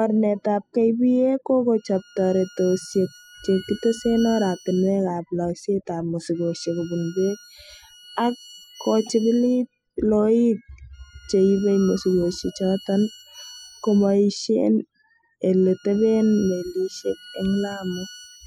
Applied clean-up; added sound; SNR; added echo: classical method spectral subtraction.